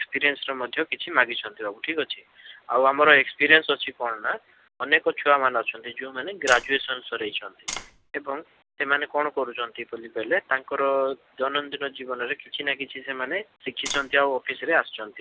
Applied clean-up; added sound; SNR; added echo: none; Tap; 10 dB; none.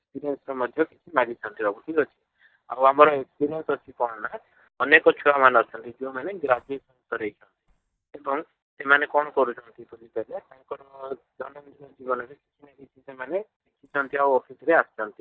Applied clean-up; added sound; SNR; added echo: neural mask model DeepFilterNet 3.